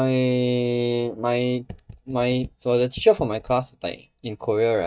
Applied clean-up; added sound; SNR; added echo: neural mask model DeepFilterNet 3.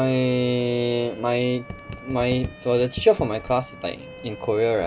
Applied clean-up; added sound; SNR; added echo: none; Bowed string instrument; 20 dB; none.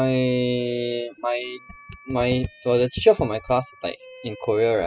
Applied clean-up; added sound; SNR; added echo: classical method spectral subtraction.